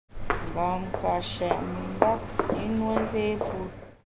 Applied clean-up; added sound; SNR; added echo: none; Walk, footsteps; 1 dB; none.